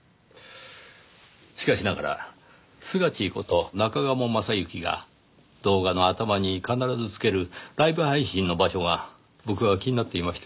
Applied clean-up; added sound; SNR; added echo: none; none; none; none.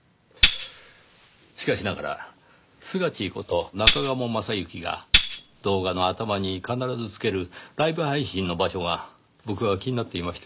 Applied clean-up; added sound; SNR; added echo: none; Tambourine; -2 dB; none.